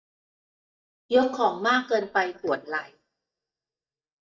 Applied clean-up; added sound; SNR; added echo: neural mask model DeepFilterNet 3.